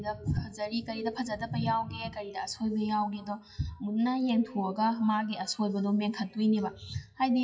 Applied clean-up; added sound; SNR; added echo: classical method WPE with log-MMSE.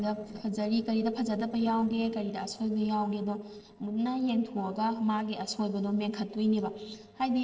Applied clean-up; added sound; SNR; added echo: neural separator model SepFormer DNS4.